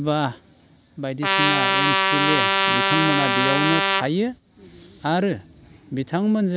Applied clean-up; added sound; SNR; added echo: none; Trumpet; -5 dB; none.